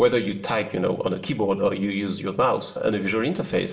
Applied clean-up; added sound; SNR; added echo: none; none; none; reverberation time 0.7 s.